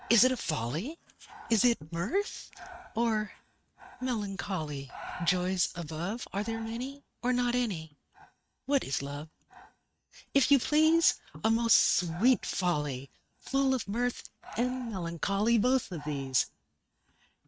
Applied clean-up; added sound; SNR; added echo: neural mask model RNNoise.